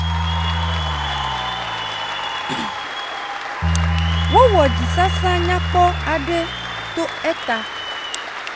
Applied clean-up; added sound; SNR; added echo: none; Bass guitar + Applause / Cheering; -1 dB; none.